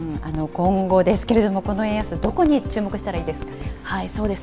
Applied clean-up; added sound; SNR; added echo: none; Writing; 15 dB; none.